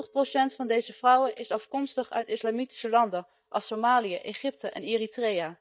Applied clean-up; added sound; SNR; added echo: neural mask model DeepFilterNet 3.